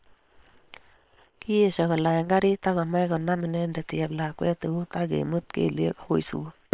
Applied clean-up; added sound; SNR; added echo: neural separator model SepFormer WHAM!.